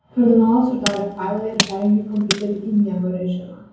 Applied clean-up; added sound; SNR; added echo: none; Tools; 8 dB; reverberation time 0.9 s.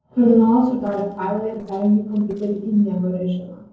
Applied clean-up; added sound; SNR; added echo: neural separator model SepFormer DNS4.